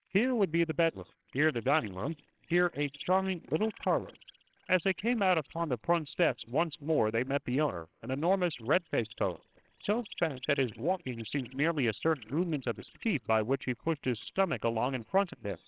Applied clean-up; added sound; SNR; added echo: neural separator model SepFormer WHAMR!.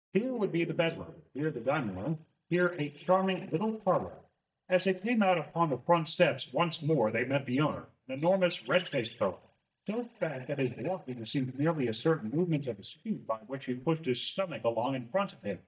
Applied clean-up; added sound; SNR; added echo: neural mask model DeepFilterNet 3.